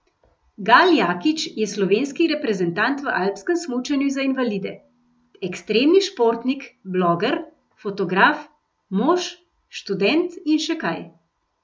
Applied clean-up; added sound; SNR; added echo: none; none; none; none.